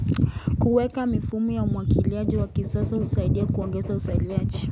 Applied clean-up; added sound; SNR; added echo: none; none; none; none.